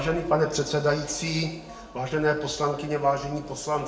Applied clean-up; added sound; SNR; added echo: none; none; none; reverberation time 0.7 s.